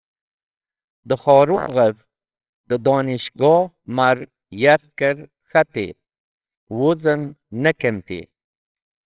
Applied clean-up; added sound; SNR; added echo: neural separator model SepFormer WHAMR!.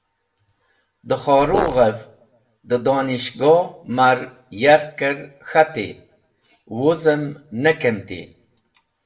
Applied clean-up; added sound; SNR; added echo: none; Fart; 4 dB; reverberation time 0.5 s.